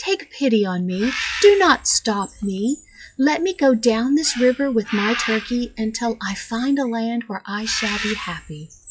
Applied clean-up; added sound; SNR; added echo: classical method log-MMSE.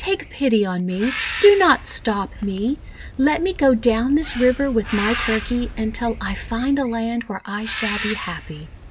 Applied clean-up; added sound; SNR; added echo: none; Bird; 11 dB; none.